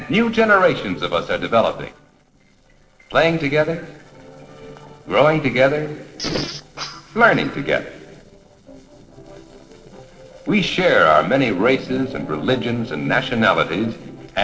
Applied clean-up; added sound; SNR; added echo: neural separator model SepFormer DNS4.